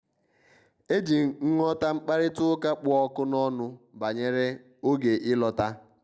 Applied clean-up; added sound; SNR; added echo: none; none; none; none.